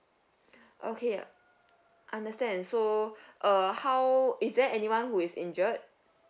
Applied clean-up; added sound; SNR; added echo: none; none; none; none.